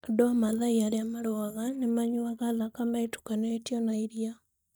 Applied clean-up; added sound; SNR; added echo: neural mask model DeepFilterNet 3.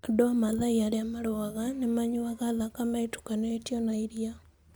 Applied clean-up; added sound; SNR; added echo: none; none; none; none.